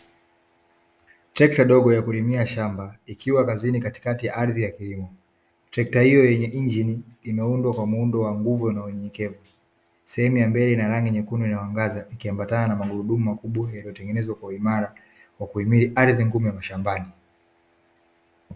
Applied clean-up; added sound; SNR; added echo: none; none; none; none.